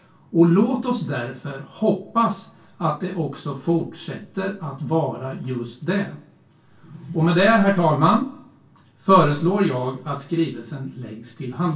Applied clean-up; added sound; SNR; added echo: none; none; none; reverberation time 0.2 s.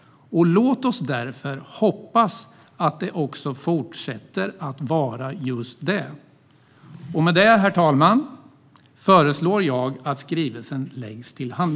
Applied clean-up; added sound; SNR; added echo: none; none; none; none.